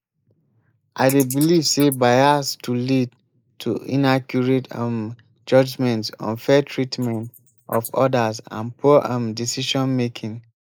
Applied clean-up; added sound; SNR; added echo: neural mask model Resemble Enhance denoiser.